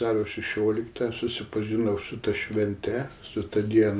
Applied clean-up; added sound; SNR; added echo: none; none; none; none.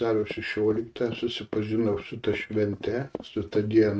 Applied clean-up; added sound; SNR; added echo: neural mask model RNNoise.